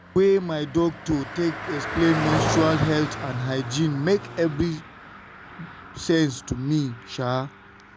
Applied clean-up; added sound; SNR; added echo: none; Car passing by; 8 dB; none.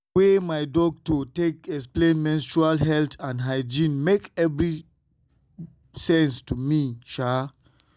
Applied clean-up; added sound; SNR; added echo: none; none; none; none.